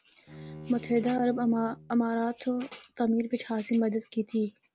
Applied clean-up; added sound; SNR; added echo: none; Bowed string instrument; 19 dB; none.